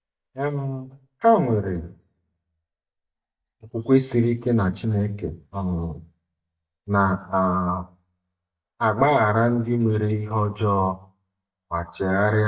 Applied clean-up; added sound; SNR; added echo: neural mask model DeepFilterNet 3.